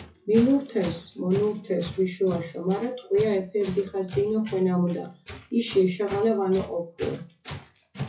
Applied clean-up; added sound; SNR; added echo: classical method WPE with log-MMSE.